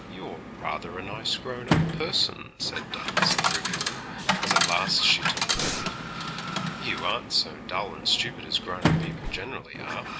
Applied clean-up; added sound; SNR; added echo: none; Breathing + Coin (dropping) / Chatter; -2 dB; none.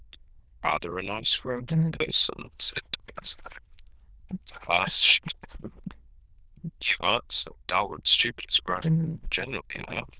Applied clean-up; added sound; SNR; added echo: neural diffusion model UNIVERSE++.